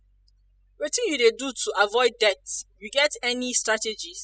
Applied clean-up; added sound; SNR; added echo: classical method spectral subtraction.